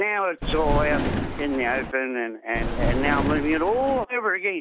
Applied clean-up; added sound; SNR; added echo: none; Thunder; 1 dB; none.